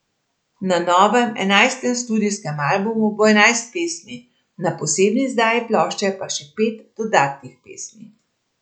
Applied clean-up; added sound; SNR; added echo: none; none; none; none.